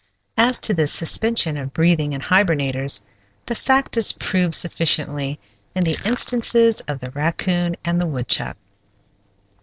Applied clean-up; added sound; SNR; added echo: neural separator model SepFormer DNS4.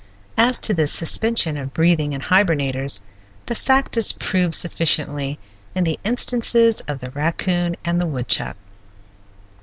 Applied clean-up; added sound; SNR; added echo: none; none; none; none.